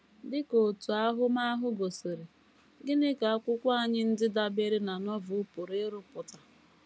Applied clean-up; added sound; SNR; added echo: none; none; none; none.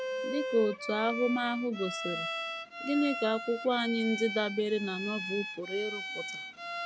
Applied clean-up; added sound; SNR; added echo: none; Bowed string instrument; 6 dB; none.